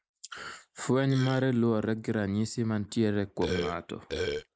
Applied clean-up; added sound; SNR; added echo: neural mask model Resemble Enhance denoiser.